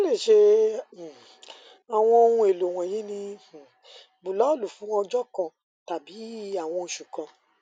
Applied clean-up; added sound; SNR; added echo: none; none; none; none.